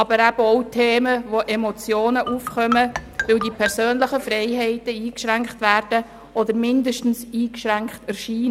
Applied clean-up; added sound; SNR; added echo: none; Marimba, xylophone; 8 dB; none.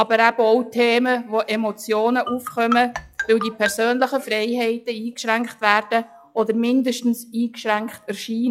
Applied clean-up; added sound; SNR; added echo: classical method log-MMSE.